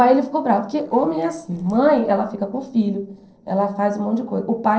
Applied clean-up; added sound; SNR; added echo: neural separator model SepFormer DNS4.